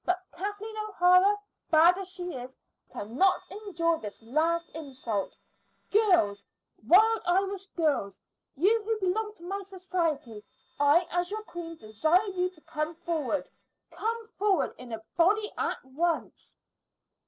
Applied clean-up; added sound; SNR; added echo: neural separator model SepFormer DNS4.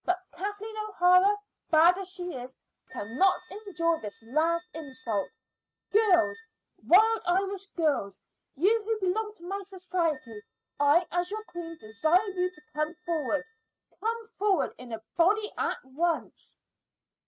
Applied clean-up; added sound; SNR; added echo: neural mask model RNNoise.